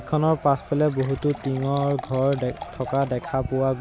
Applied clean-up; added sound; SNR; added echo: none; Crowd + Fill (with liquid) / Water; 17 dB; none.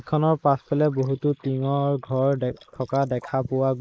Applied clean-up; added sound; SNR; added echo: neural mask model Resemble Enhance denoiser.